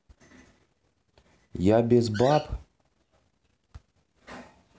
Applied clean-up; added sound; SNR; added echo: none; none; none; none.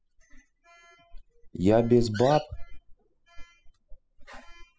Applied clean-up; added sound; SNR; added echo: classical method spectral subtraction.